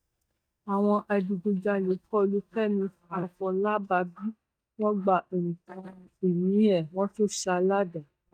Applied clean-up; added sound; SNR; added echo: neural mask model DeepFilterNet 3.